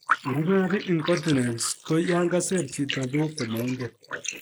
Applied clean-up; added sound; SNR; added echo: neural mask model Resemble Enhance denoiser.